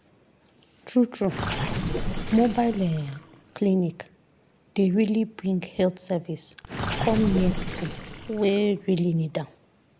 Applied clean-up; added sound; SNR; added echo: none; Gurgling; 8 dB; none.